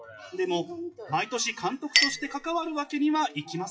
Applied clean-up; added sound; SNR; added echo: classical method WPE with log-MMSE.